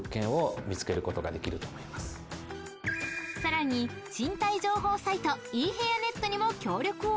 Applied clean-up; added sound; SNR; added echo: none; none; none; none.